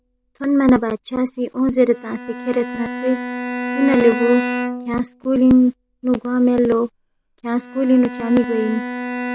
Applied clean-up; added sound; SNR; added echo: none; Bowed string instrument; 10 dB; none.